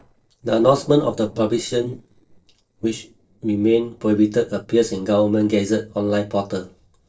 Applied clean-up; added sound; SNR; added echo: neural separator model SepFormer DNS4.